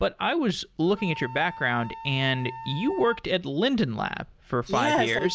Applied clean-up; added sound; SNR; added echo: none; Wind instrument, woodwind instrument; 16 dB; none.